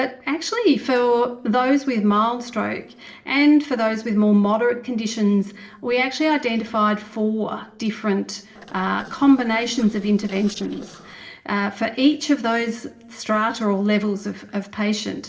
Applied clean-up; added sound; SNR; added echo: neural separator model SepFormer DNS4.